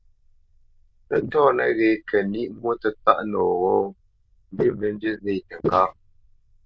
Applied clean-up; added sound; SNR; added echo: neural diffusion model UNIVERSE++.